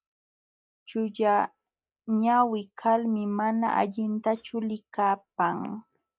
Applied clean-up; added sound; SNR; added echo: neural mask model DeepFilterNet 3.